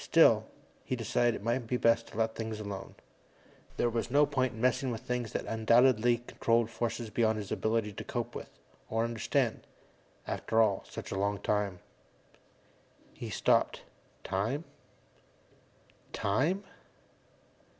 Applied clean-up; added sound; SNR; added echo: none; none; none; none.